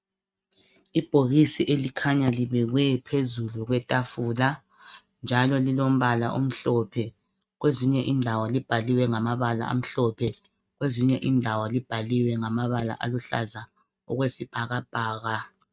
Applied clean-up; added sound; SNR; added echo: neural mask model RNNoise.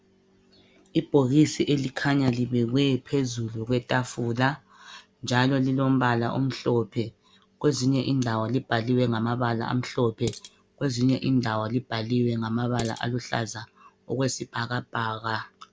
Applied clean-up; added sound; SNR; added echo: none; Dishes, pots, and pans; 16 dB; none.